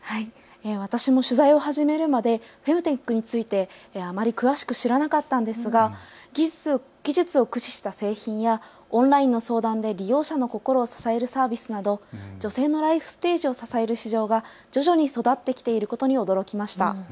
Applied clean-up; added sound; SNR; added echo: none; none; none; none.